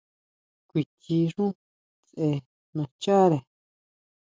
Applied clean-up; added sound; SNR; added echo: none; none; none; none.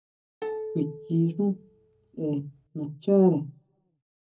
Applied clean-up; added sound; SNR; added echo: none; Plucked string instrument; 12 dB; reverberation time 0.4 s.